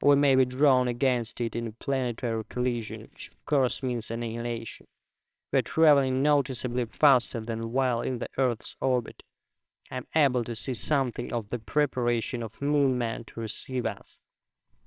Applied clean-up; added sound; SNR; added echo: neural separator model SepFormer WHAMR!.